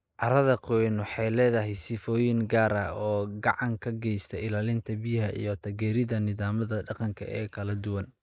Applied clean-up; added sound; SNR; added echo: neural mask model Resemble Enhance denoiser.